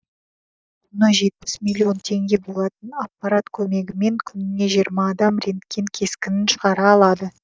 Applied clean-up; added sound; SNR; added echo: neural mask model DeepFilterNet 3.